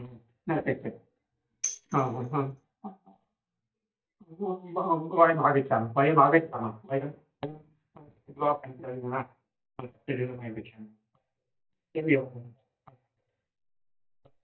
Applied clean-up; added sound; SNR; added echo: neural mask model DeepFilterNet 3.